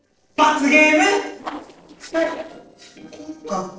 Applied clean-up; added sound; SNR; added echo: neural separator model SepFormer DNS4.